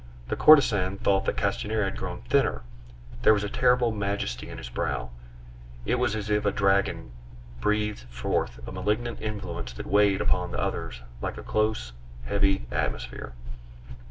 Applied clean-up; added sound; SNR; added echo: none; none; none; none.